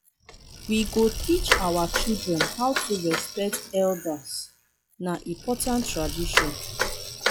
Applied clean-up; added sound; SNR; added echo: classical method log-MMSE.